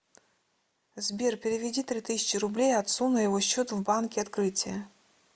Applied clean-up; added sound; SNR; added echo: none; none; none; none.